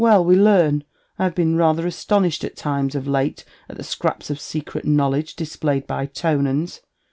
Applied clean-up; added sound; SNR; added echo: none; none; none; none.